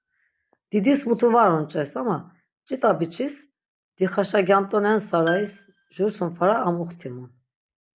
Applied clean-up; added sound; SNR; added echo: none; Piano; 15 dB; none.